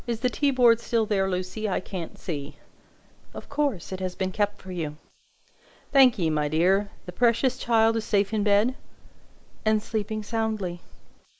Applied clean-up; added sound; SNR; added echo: neural mask model Resemble Enhance denoiser.